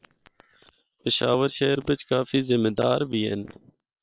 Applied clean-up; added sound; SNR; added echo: neural separator model SepFormer WHAM!.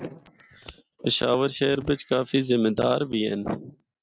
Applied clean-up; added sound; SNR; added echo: neural mask model RNNoise.